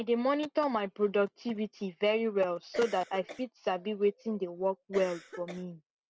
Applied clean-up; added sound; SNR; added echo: none; Cough; 13 dB; none.